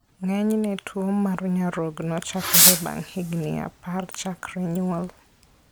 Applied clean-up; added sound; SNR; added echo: none; Fireworks; -5 dB; none.